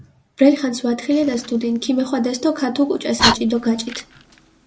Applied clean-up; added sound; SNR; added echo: none; Fire; 8 dB; none.